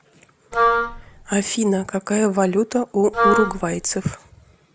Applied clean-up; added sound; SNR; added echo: none; Wind instrument, woodwind instrument; -1 dB; none.